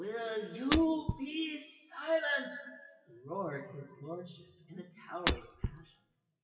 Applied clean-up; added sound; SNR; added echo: classical method WPE with log-MMSE.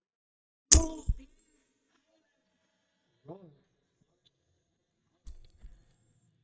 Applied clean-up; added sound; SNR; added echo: neural mask model DeepFilterNet 3.